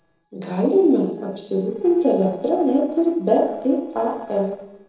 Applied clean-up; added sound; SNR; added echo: neural separator model SepFormer DNS4.